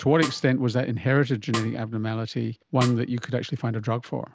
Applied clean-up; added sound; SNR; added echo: none; Snare drum; 14 dB; none.